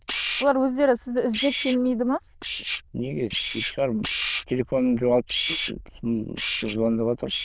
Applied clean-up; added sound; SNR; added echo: neural diffusion model UNIVERSE++.